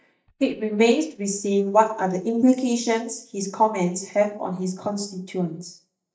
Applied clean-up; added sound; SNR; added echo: neural mask model DeepFilterNet 3.